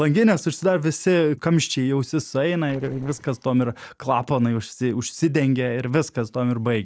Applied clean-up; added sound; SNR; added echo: neural separator model SepFormer DNS4.